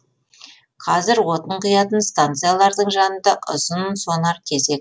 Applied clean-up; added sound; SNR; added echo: none; none; none; none.